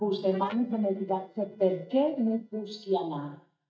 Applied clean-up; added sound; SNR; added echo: neural mask model DeepFilterNet 3.